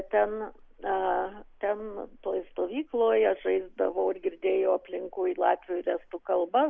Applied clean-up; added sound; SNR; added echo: none; none; none; none.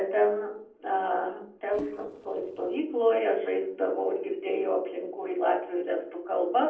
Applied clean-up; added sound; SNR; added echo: neural separator model SepFormer DNS4.